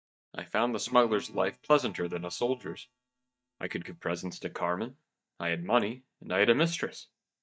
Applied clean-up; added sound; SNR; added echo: neural mask model DeepFilterNet 3.